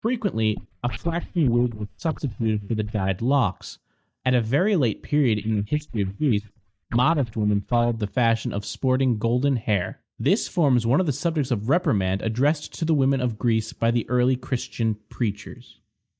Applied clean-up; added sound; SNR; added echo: neural mask model DeepFilterNet 3.